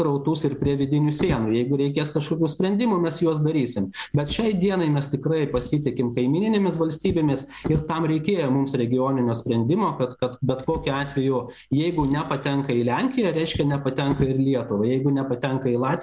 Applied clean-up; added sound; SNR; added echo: none; Drawer open or close; 16 dB; none.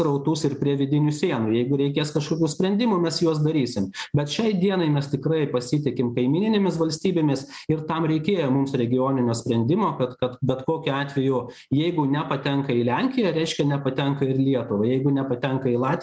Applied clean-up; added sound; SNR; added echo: none; none; none; none.